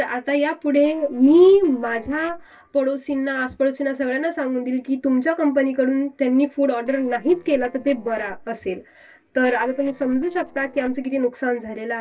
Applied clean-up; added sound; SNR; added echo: neural separator model SepFormer DNS4.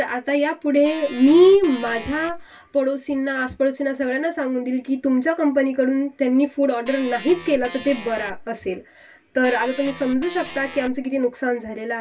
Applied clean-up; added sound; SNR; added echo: none; Organ; 15 dB; reverberation time 0.1 s.